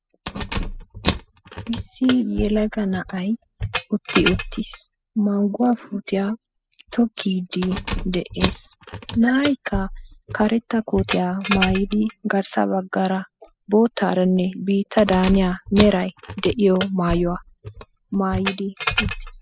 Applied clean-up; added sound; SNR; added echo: classical method spectral subtraction.